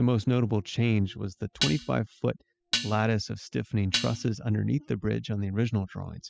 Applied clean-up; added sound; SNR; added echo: classical method spectral subtraction.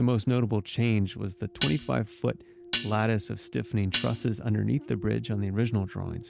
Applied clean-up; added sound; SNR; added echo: none; Dishes, pots, and pans; 6 dB; none.